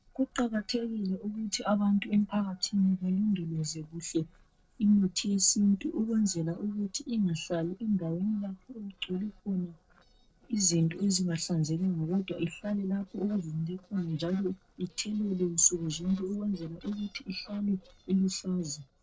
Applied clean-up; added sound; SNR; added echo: neural separator model SepFormer DNS4.